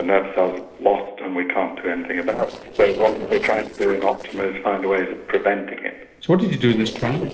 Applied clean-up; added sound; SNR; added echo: neural separator model SepFormer DNS4.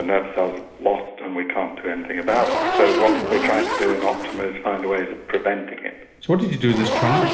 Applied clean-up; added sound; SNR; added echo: none; Zipper (clothing); 4 dB; reverberation time 1.1 s.